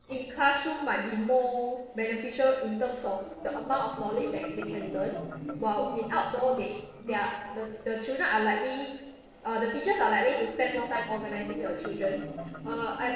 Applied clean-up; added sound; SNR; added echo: neural separator model SepFormer DNS4.